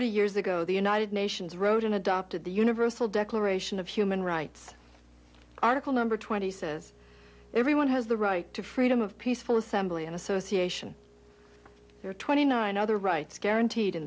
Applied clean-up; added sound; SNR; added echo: none; none; none; none.